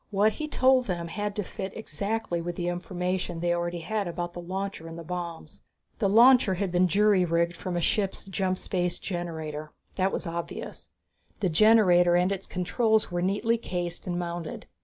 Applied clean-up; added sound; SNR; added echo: none; none; none; none.